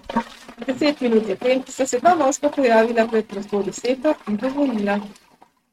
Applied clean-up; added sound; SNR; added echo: neural mask model RNNoise.